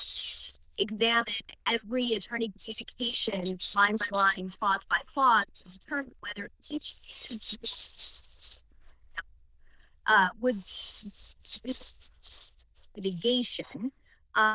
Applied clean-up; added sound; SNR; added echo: neural diffusion model UNIVERSE++.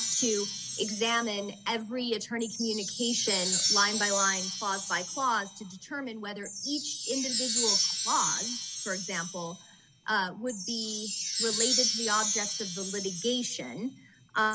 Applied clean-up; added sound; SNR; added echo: none; Wind chime; 0 dB; none.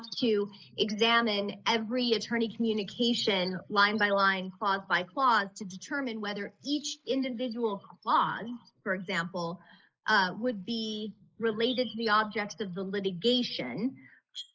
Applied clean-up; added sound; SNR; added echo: neural mask model Resemble Enhance denoiser.